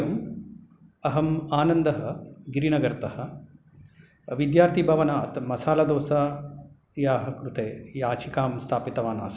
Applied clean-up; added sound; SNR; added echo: none; none; none; none.